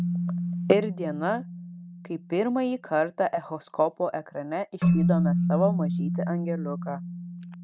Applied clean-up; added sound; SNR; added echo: neural mask model RNNoise.